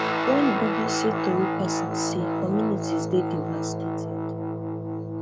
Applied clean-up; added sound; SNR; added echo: none; Guitar; -1 dB; none.